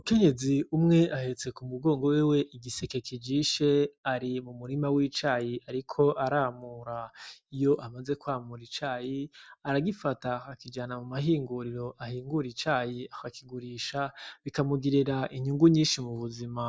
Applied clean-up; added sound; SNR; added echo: none; none; none; none.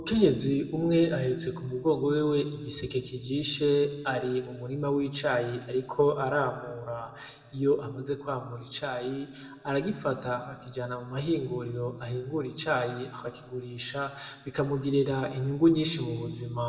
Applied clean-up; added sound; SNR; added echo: none; none; none; reverberation time 1.7 s.